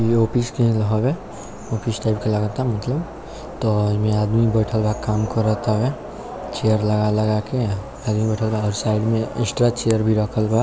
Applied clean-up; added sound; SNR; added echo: none; none; none; none.